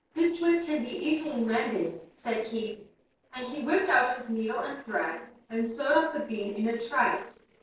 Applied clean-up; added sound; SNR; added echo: neural separator model SepFormer DNS4.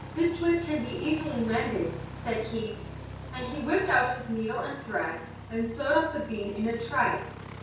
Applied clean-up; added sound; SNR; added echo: none; Aircraft; 11 dB; reverberation time 0.5 s.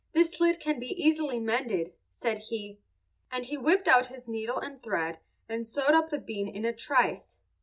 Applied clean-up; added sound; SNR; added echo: none; none; none; none.